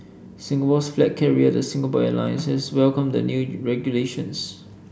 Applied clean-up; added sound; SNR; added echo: none; Snare drum; 20 dB; none.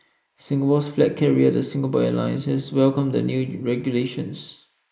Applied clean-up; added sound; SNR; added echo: neural mask model Resemble Enhance denoiser.